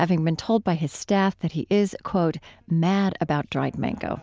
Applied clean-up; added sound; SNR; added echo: none; none; none; none.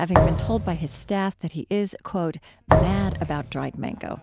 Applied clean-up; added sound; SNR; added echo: none; Thump, thud; -3 dB; none.